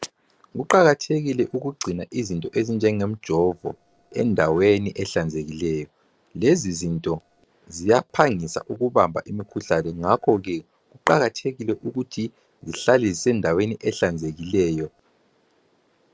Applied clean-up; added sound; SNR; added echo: neural separator model SepFormer DNS4.